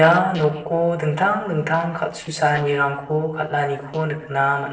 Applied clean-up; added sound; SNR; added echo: neural separator model SepFormer DNS4.